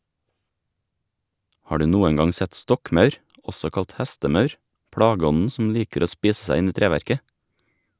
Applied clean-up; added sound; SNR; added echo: none; none; none; none.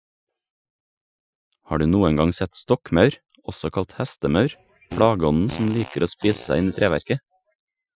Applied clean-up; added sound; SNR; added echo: classical method Wiener filter.